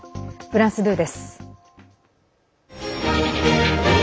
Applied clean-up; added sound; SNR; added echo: none; none; none; none.